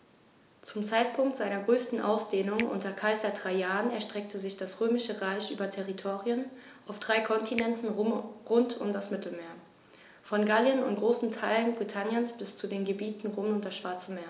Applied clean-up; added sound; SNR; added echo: none; Finger snapping; 17 dB; none.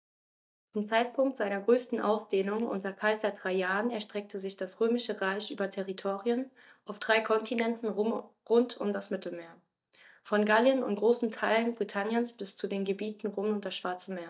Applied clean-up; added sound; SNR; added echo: neural mask model DeepFilterNet 3.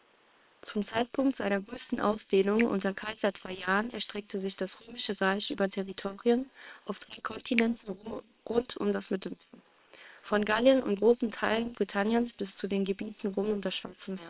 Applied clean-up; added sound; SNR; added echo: neural separator model SepFormer WHAM!.